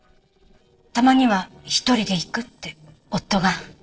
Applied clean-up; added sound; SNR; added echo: neural separator model SepFormer DNS4.